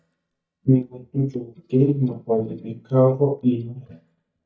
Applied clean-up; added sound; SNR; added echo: neural mask model DeepFilterNet 3.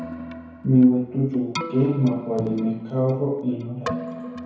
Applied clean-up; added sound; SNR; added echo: none; Keyboard (musical); 12 dB; reverberation time 2.0 s.